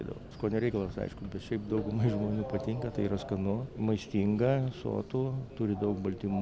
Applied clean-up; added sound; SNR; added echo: none; Subway, metro, underground; 11 dB; none.